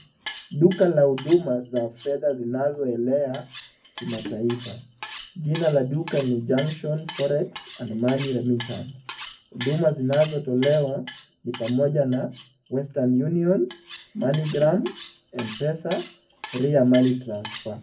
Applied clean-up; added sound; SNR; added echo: none; Cutlery, silverware; 14 dB; reverberation time 0.3 s.